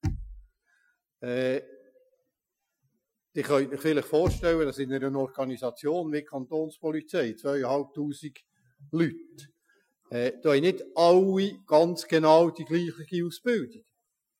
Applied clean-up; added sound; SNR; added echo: classical method Wiener filter.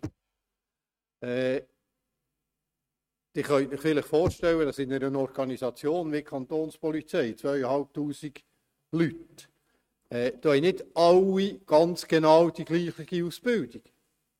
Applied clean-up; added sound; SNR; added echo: neural mask model RNNoise.